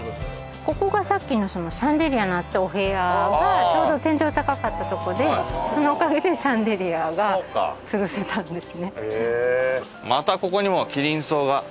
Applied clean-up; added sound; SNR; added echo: none; none; none; none.